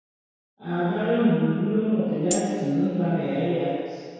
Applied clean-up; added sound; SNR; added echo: none; Tambourine; 11 dB; reverberation time 2.0 s.